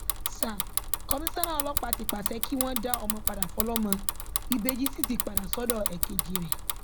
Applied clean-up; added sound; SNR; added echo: none; Bicycle; -3 dB; none.